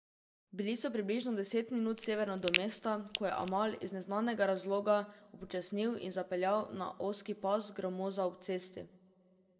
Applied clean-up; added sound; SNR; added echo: none; Crack; -1 dB; reverberation time 1.3 s.